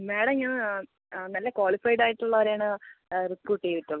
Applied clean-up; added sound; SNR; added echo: none; none; none; none.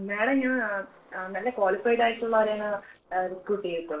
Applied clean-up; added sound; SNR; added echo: neural separator model SepFormer DNS4.